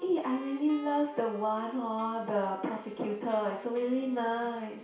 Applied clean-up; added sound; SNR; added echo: none; Wind instrument, woodwind instrument; 20 dB; reverberation time 0.6 s.